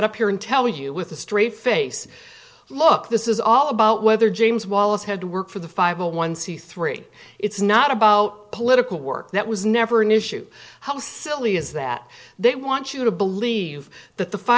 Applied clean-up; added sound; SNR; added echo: none; none; none; none.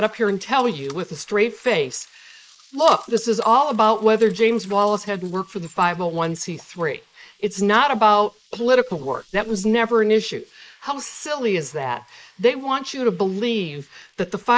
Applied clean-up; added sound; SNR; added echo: neural mask model Resemble Enhance denoiser.